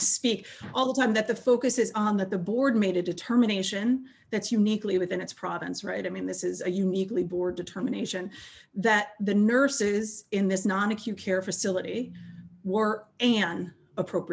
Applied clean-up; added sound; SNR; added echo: none; none; none; none.